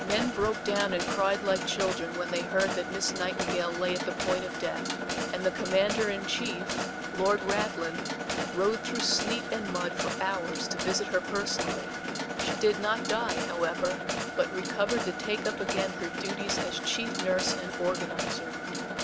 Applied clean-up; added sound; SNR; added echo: none; Mechanisms; 2 dB; none.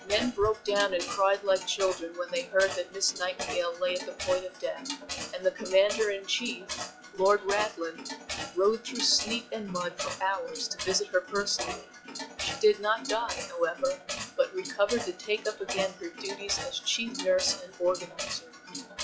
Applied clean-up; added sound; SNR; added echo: classical method log-MMSE.